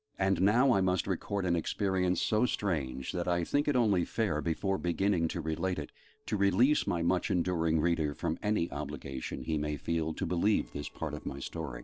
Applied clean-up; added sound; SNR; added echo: neural separator model SepFormer DNS4.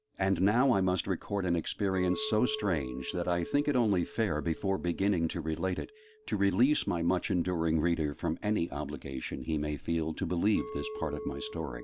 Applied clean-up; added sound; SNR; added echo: none; Chink, clink; 16 dB; none.